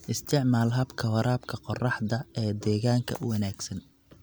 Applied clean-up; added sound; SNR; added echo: none; none; none; none.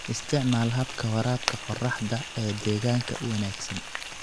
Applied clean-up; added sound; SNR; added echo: none; Frying (food); 8 dB; none.